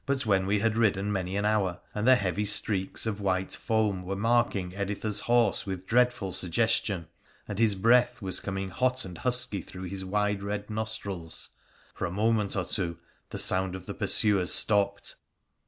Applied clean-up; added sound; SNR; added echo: none; none; none; none.